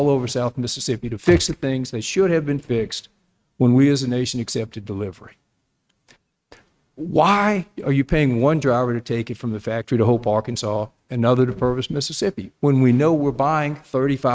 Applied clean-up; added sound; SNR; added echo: neural mask model RNNoise.